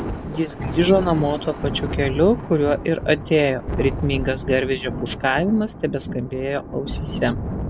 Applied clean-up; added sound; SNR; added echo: none; Thunder; 7 dB; none.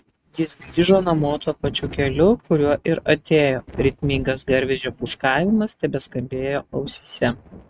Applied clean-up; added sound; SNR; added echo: neural mask model RNNoise.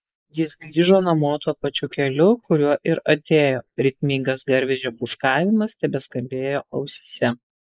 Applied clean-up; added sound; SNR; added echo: neural mask model Resemble Enhance denoiser.